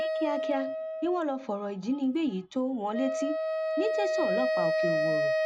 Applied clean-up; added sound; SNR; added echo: none; Wind instrument, woodwind instrument; -1 dB; none.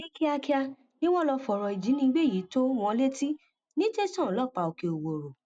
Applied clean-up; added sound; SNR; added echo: none; none; none; none.